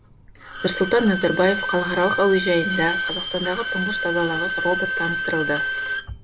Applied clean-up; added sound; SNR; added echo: none; Bowed string instrument; 3 dB; none.